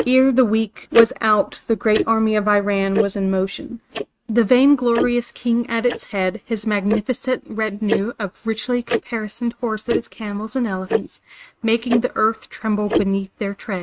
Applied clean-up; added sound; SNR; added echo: neural mask model RNNoise.